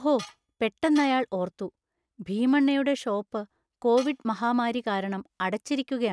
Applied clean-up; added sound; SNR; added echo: neural mask model RNNoise.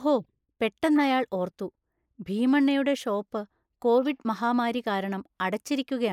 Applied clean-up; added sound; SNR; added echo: neural mask model Resemble Enhance denoiser.